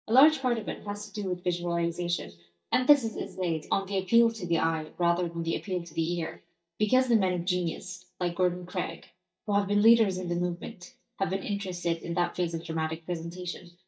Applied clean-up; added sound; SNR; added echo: neural mask model DeepFilterNet 3.